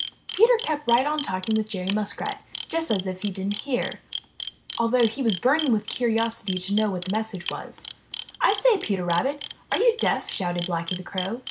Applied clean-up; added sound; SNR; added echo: none; Camera; 11 dB; none.